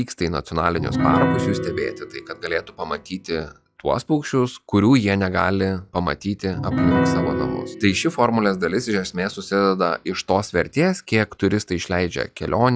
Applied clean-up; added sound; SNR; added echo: classical method log-MMSE.